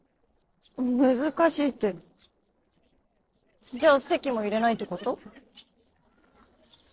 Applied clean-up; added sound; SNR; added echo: neural separator model SepFormer DNS4.